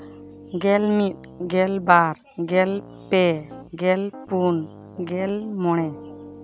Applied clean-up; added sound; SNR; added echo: none; Piano; 19 dB; none.